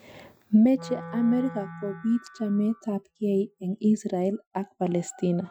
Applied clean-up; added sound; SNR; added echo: classical method Wiener filter.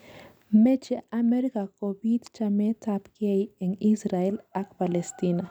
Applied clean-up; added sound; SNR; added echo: none; none; none; none.